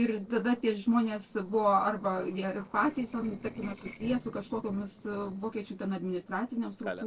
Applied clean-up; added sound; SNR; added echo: neural separator model SepFormer DNS4.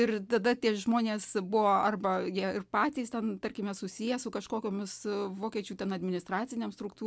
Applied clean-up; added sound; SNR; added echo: none; none; none; none.